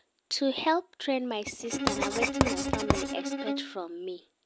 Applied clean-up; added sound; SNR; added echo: none; Writing + Bowed string instrument; -2 dB; none.